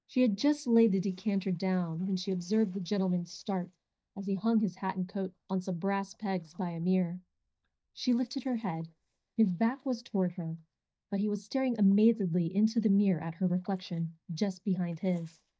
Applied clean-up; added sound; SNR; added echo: neural mask model DeepFilterNet 3.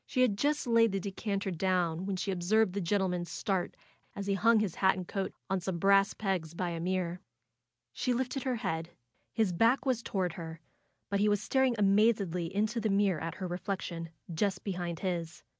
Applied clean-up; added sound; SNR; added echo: none; none; none; none.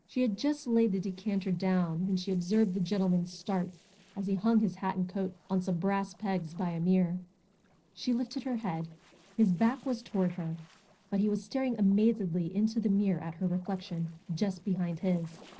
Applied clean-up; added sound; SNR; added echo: neural separator model SepFormer DNS4.